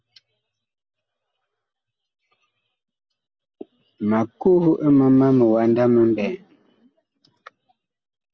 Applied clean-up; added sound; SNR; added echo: none; none; none; none.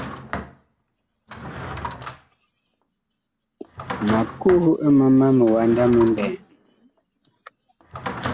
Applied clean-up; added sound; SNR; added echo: none; Drawer open or close; 12 dB; none.